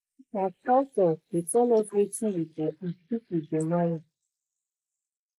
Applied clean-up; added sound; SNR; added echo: neural mask model Resemble Enhance denoiser.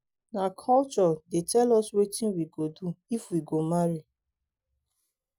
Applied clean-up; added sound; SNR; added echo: none; none; none; none.